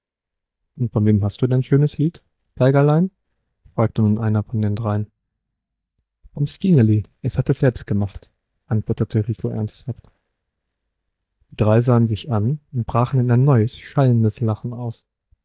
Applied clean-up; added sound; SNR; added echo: neural mask model DeepFilterNet 3.